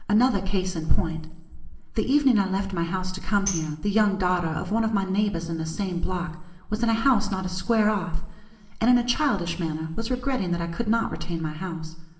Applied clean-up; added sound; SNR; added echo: none; Tambourine; 14 dB; reverberation time 1.2 s.